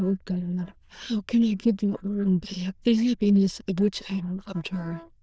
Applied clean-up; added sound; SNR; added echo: neural diffusion model UNIVERSE++.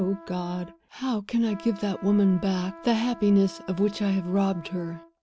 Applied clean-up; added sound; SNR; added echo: none; Trumpet; 19 dB; none.